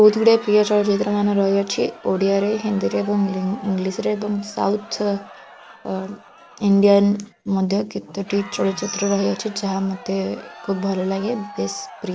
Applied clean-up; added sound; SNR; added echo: none; Crowd; 19 dB; none.